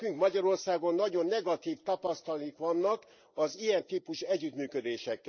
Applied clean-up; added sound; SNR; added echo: neural mask model Resemble Enhance denoiser.